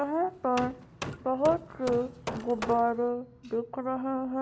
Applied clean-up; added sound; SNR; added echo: none; Hammer; 10 dB; none.